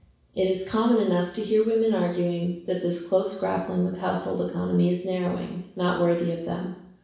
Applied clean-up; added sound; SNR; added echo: none; none; none; reverberation time 0.7 s.